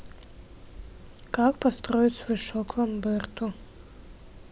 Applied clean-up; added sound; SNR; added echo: none; none; none; none.